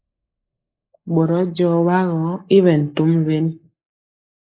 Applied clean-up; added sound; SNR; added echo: neural mask model Resemble Enhance denoiser.